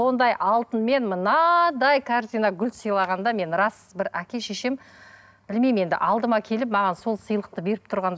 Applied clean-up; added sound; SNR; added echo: none; none; none; none.